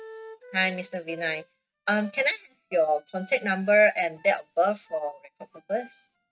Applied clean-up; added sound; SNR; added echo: neural mask model RNNoise.